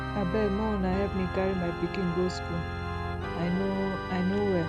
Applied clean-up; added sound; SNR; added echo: none; Organ; 4 dB; none.